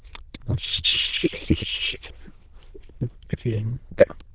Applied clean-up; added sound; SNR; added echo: neural diffusion model UNIVERSE++.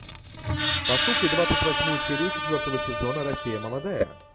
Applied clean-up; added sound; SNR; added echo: none; Screech; -1 dB; none.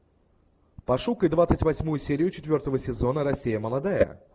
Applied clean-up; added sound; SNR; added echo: none; none; none; none.